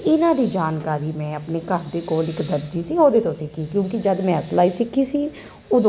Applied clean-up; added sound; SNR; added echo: none; none; none; none.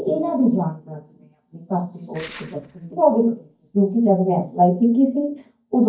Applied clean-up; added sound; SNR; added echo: neural mask model DeepFilterNet 3.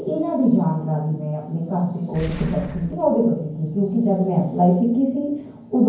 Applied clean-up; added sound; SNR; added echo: none; Boom; 17 dB; reverberation time 0.9 s.